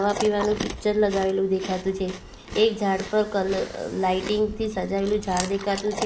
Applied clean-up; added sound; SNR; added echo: none; Chewing, mastication; 11 dB; none.